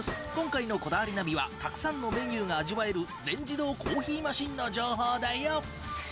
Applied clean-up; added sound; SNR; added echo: none; Gunshot, gunfire; 12 dB; none.